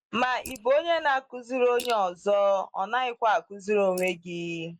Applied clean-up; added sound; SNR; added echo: neural mask model Resemble Enhance denoiser.